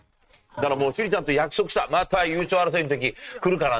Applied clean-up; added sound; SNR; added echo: neural mask model RNNoise.